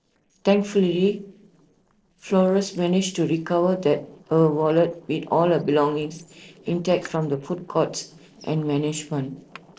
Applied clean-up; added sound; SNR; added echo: neural separator model SepFormer DNS4.